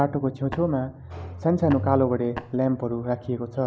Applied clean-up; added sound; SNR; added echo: none; Tap; 14 dB; none.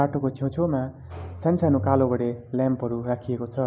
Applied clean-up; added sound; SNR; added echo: none; none; none; none.